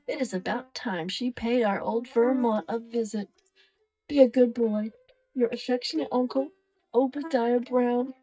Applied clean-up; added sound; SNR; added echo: neural mask model DeepFilterNet 3.